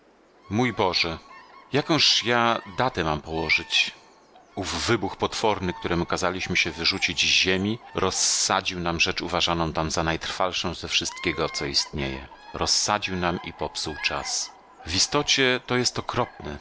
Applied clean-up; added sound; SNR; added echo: none; Bird vocalization, bird call, bird song; 20 dB; none.